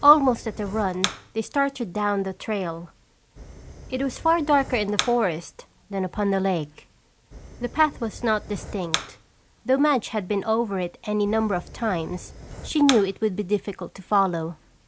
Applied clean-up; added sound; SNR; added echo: none; Fire; 13 dB; none.